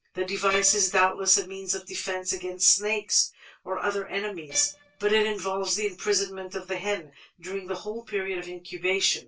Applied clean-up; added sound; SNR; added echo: neural separator model SepFormer DNS4.